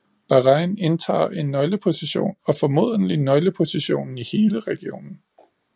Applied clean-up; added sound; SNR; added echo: none; none; none; none.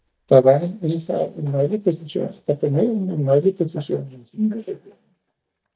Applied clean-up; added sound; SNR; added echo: neural mask model DeepFilterNet 3.